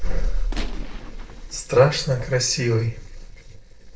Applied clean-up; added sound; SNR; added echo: neural separator model SepFormer DNS4.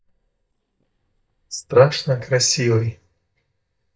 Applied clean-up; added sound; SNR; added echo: neural mask model DeepFilterNet 3.